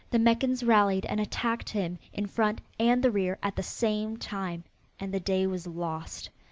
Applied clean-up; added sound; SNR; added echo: none; none; none; none.